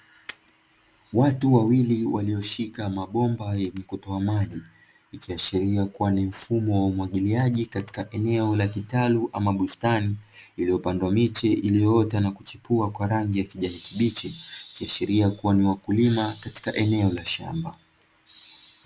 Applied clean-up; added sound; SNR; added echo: none; none; none; none.